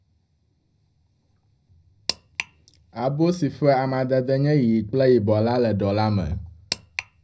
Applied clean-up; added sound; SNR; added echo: none; none; none; reverberation time 0.4 s.